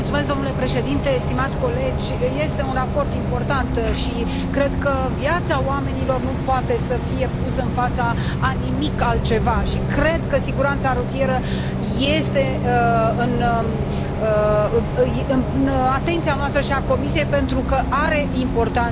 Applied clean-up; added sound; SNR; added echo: none; Bus; 0 dB; none.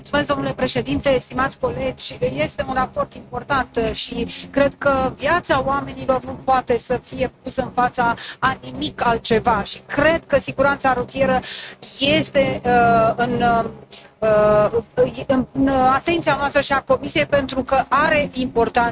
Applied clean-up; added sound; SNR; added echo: neural mask model RNNoise.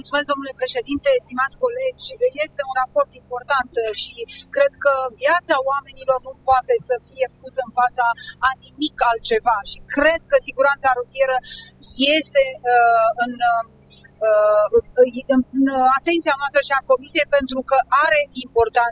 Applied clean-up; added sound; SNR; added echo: classical method spectral subtraction.